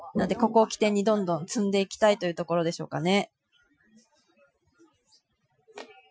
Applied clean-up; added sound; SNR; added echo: classical method Wiener filter.